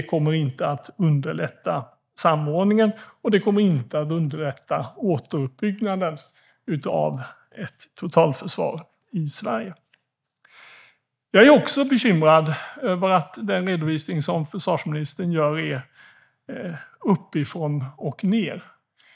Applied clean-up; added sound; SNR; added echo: neural mask model DeepFilterNet 3.